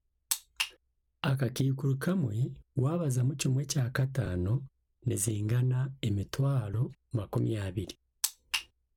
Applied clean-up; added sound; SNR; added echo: none; none; none; none.